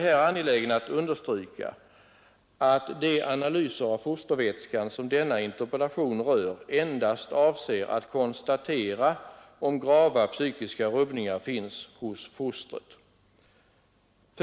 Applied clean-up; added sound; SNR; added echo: none; none; none; none.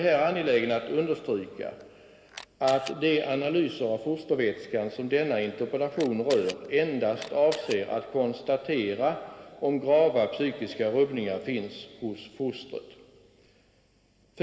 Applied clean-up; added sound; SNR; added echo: none; Camera; 16 dB; reverberation time 2.1 s.